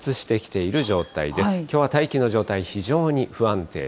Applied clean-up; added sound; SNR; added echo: none; none; none; none.